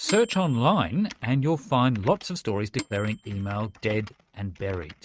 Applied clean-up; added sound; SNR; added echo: neural mask model RNNoise.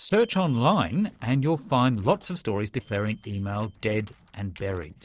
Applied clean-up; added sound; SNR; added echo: neural separator model SepFormer DNS4.